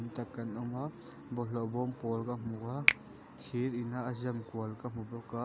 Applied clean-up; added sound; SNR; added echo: none; Finger snapping; 0 dB; none.